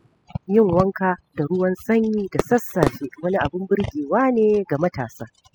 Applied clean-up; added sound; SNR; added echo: classical method spectral subtraction.